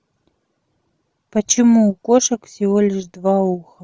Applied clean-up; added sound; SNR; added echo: none; none; none; none.